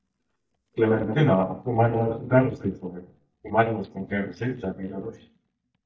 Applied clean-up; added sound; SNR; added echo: neural mask model DeepFilterNet 3.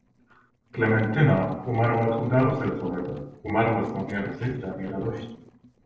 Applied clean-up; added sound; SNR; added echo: neural separator model SepFormer DNS4.